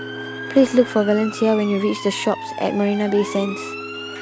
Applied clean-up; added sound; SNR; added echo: none; Piano + Motor vehicle (road) / Siren; 11 dB; none.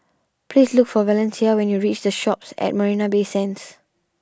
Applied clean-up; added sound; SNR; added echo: none; none; none; none.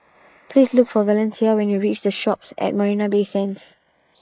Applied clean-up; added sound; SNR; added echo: neural mask model Resemble Enhance denoiser.